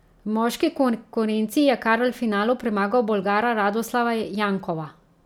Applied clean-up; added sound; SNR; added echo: none; none; none; none.